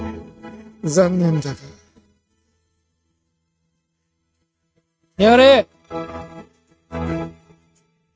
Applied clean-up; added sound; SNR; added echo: neural mask model RNNoise.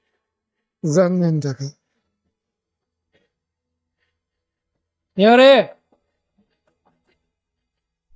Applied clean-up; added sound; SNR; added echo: neural mask model DeepFilterNet 3.